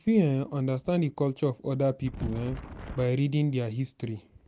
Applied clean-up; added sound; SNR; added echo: none; Wind; 11 dB; none.